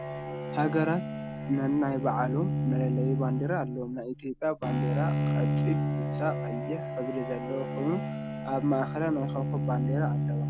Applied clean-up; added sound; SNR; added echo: none; Bowed string instrument; -1 dB; none.